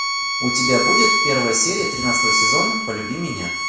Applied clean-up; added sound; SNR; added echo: none; Bowed string instrument; -3 dB; reverberation time 0.6 s.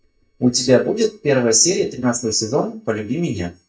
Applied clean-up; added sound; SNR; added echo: neural mask model DeepFilterNet 3.